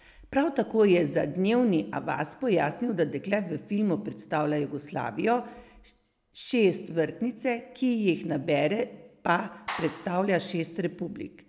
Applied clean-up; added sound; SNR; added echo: none; Clapping; 13 dB; none.